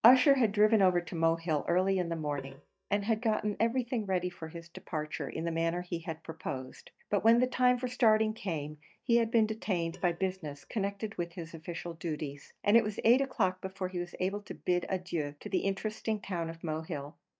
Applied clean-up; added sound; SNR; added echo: neural mask model DeepFilterNet 3.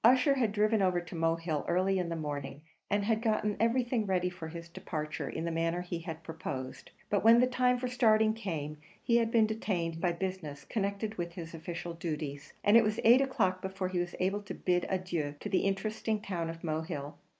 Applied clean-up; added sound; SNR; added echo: neural mask model Resemble Enhance denoiser.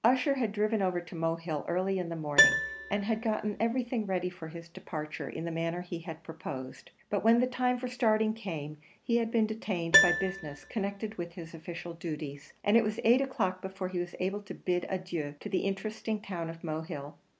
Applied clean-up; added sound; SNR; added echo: none; Piano; 6 dB; none.